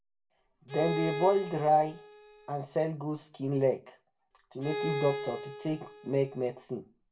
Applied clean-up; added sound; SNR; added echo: none; Bowed string instrument; 8 dB; reverberation time 0.2 s.